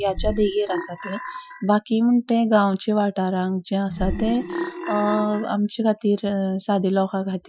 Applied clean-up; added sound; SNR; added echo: classical method Wiener filter.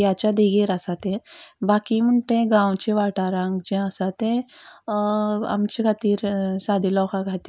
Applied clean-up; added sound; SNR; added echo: none; none; none; none.